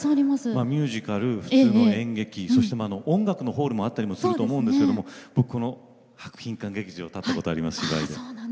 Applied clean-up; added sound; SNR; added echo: none; none; none; none.